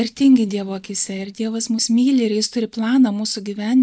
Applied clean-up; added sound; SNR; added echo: neural mask model DeepFilterNet 3.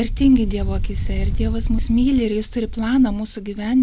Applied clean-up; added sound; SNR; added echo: none; Wind; 4 dB; none.